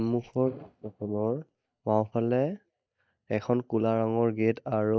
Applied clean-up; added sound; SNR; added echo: neural mask model DeepFilterNet 3.